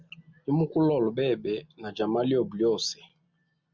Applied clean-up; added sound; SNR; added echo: none; none; none; none.